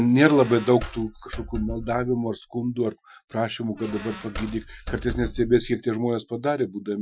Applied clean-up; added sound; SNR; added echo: classical method Wiener filter.